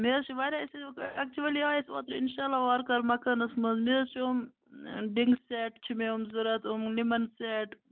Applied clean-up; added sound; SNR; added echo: none; none; none; none.